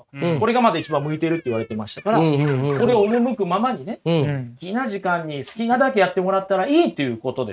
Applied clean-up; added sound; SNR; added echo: neural mask model RNNoise.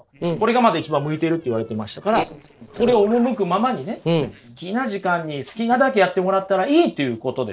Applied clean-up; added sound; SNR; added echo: neural separator model SepFormer DNS4.